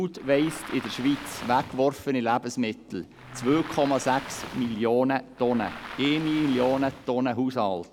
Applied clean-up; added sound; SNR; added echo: none; Waves, surf; 15 dB; none.